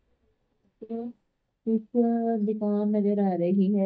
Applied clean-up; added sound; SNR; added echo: neural mask model DeepFilterNet 3.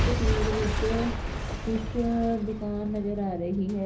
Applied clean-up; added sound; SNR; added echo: none; Shatter / Crushing / Boom; 1 dB; reverberation time 0.3 s.